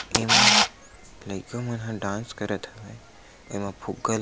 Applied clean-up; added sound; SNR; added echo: none; Camera; -5 dB; none.